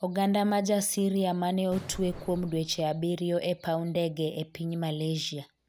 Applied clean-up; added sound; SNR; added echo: none; Explosion; 18 dB; none.